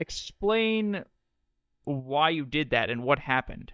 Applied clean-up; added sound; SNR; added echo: neural mask model DeepFilterNet 3.